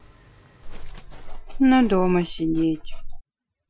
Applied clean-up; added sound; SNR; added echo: classical method Wiener filter.